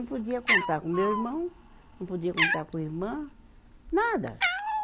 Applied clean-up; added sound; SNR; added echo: none; Cat; 1 dB; none.